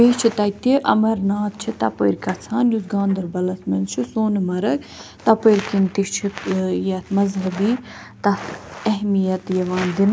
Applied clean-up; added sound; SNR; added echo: none; none; none; none.